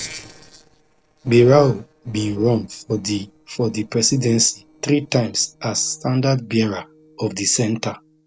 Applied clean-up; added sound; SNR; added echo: neural separator model SepFormer DNS4.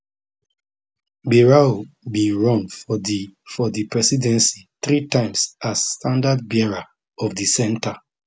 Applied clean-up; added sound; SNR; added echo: none; none; none; none.